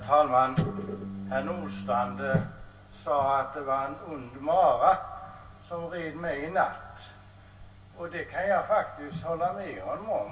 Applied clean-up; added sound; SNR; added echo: none; none; none; reverberation time 0.2 s.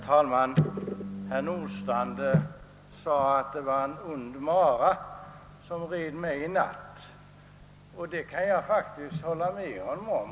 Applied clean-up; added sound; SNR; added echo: none; none; none; none.